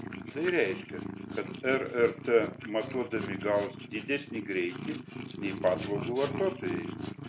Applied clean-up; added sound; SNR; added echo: none; Purr; 8 dB; none.